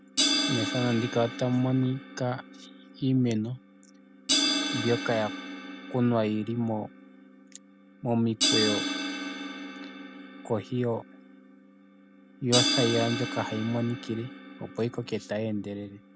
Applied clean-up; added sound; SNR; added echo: none; Crash cymbal; 3 dB; none.